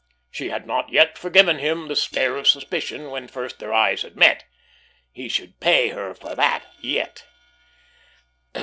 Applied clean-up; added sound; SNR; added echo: neural separator model SepFormer DNS4.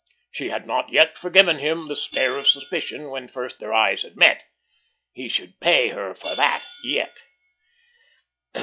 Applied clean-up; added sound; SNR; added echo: classical method log-MMSE.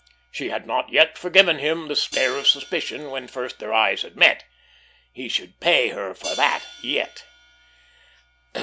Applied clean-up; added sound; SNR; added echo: none; Hi-hat; 18 dB; none.